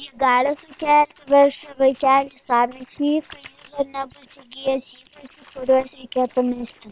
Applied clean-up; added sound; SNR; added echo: neural separator model SepFormer WHAM!.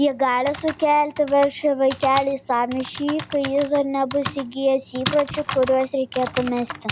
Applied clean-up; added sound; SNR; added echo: none; Typing; 12 dB; none.